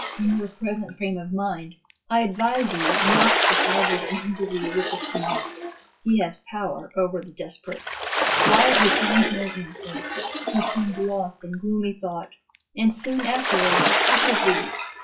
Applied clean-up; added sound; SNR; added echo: classical method WPE with log-MMSE.